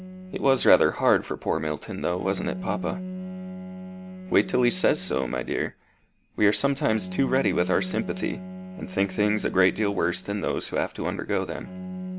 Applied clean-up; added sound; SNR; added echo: none; Bowed string instrument; 11 dB; none.